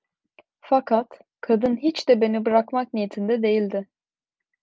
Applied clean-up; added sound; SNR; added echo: none; none; none; none.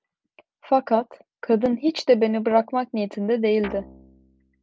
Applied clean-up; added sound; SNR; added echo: none; Guitar; 18 dB; none.